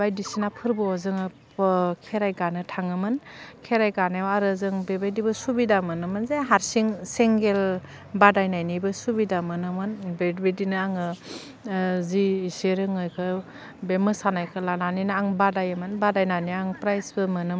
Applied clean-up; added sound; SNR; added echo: none; none; none; none.